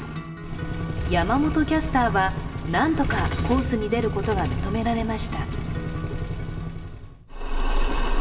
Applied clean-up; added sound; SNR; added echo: none; none; none; reverberation time 2.3 s.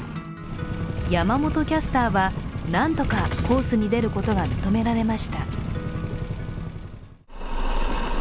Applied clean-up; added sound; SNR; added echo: none; none; none; none.